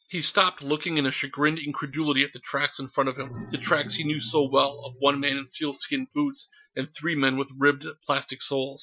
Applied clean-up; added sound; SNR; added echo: classical method Wiener filter.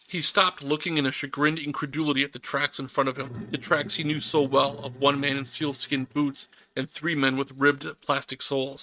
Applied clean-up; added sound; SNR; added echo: neural mask model RNNoise.